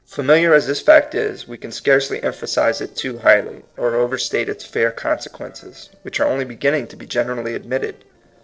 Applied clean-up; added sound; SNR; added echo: neural separator model SepFormer DNS4.